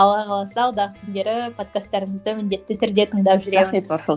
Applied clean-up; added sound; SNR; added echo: none; none; none; none.